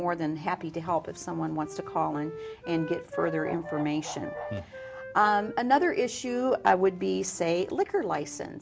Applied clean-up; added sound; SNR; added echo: none; Bark + Wind instrument, woodwind instrument; 13 dB; none.